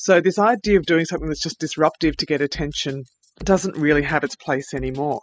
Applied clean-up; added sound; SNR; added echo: classical method spectral subtraction.